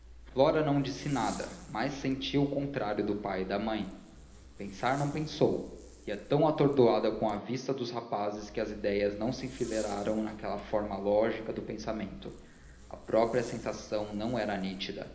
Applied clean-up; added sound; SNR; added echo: none; Zipper (clothing); 19 dB; reverberation time 0.8 s.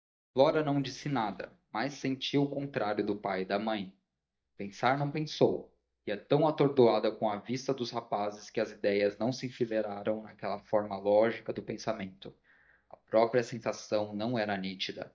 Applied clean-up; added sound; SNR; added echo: neural mask model DeepFilterNet 3.